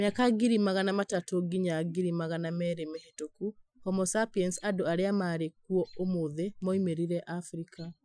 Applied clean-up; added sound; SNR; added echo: classical method Wiener filter.